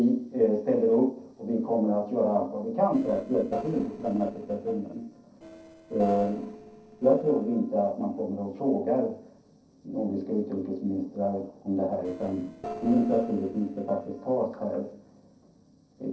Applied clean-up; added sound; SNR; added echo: neural separator model SepFormer DNS4.